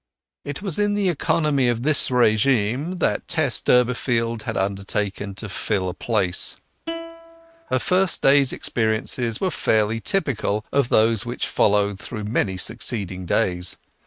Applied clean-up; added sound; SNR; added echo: neural mask model RNNoise.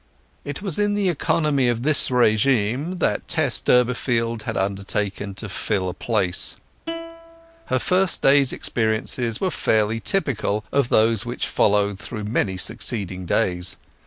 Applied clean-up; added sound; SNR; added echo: none; Plucked string instrument; 16 dB; none.